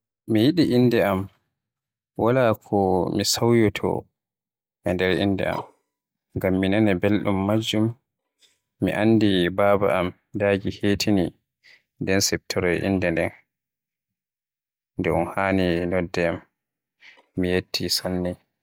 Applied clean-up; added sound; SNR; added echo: neural mask model DeepFilterNet 3.